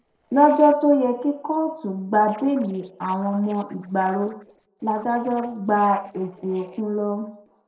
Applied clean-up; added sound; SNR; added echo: neural separator model SepFormer DNS4.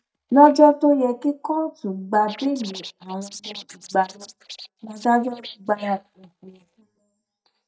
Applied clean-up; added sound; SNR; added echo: neural mask model DeepFilterNet 3.